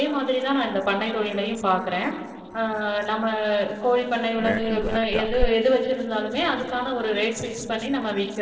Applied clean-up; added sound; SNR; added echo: neural separator model SepFormer DNS4.